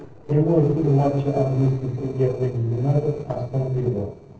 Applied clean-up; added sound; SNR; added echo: neural separator model SepFormer DNS4.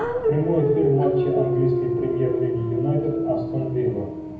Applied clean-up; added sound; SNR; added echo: none; Dog; 0 dB; reverberation time 0.8 s.